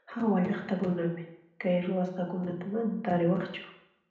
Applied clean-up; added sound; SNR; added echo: none; none; none; reverberation time 0.8 s.